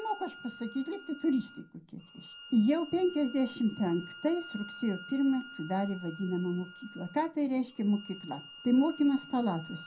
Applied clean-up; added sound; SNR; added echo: none; Bowed string instrument; 16 dB; reverberation time 0.2 s.